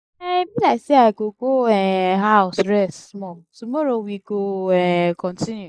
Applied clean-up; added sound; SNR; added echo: neural mask model Resemble Enhance denoiser.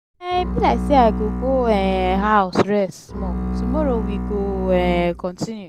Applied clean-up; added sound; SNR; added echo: none; Bowed string instrument; 5 dB; none.